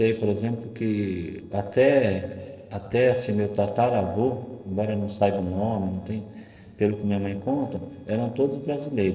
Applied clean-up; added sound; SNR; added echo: neural separator model SepFormer DNS4.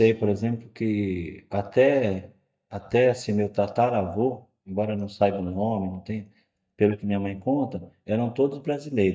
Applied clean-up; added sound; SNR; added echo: neural mask model DeepFilterNet 3.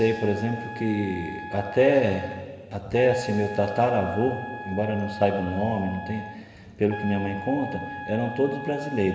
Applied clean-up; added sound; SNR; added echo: none; Trumpet; 12 dB; reverberation time 2.8 s.